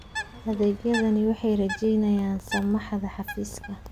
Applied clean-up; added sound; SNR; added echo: none; Bird; 12 dB; none.